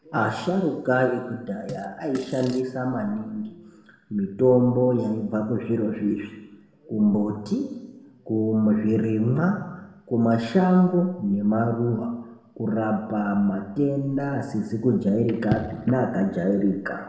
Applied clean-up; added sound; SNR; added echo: none; Fart; 18 dB; reverberation time 1.0 s.